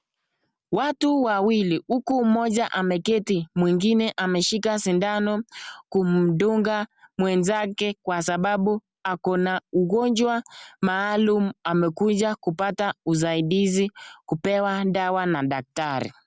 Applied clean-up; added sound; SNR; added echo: none; none; none; none.